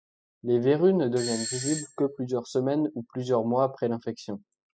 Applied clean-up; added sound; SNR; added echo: classical method spectral subtraction.